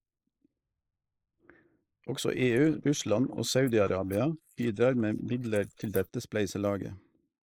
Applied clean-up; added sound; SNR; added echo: neural mask model Resemble Enhance denoiser.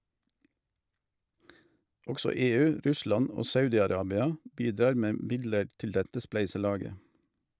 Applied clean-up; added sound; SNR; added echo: none; none; none; none.